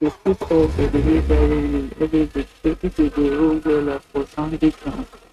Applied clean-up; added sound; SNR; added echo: neural mask model RNNoise.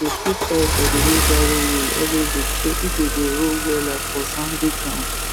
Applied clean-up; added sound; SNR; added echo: none; Engine starting / Car; -2 dB; none.